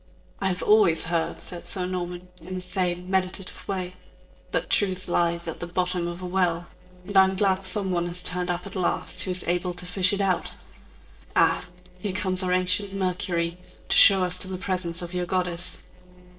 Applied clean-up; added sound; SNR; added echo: neural separator model SepFormer DNS4.